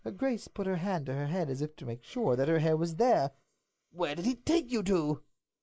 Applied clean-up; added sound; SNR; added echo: neural mask model Resemble Enhance denoiser.